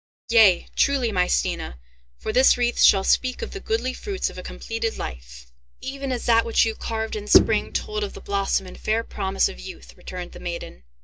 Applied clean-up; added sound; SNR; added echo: neural mask model DeepFilterNet 3.